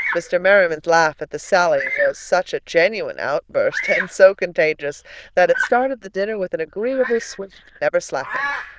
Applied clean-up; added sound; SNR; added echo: neural diffusion model UNIVERSE++.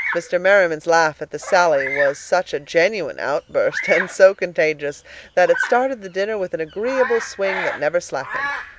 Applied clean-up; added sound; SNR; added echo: none; Bird vocalization, bird call, bird song; 10 dB; none.